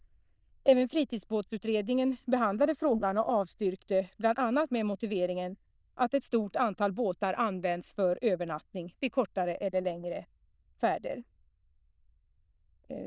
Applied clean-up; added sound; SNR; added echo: neural diffusion model UNIVERSE++.